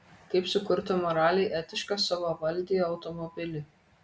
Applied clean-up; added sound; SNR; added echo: none; none; none; none.